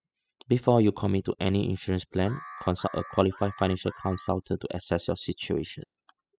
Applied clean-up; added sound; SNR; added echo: classical method spectral subtraction.